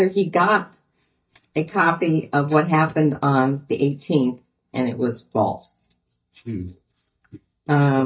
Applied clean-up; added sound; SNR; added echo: neural mask model DeepFilterNet 3.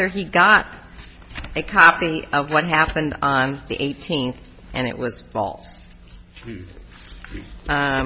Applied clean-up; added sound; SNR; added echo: none; none; none; none.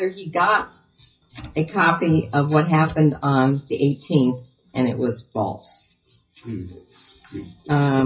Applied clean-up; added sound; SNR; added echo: classical method WPE with log-MMSE.